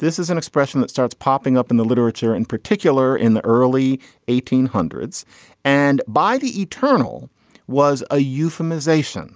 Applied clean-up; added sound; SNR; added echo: none; none; none; none.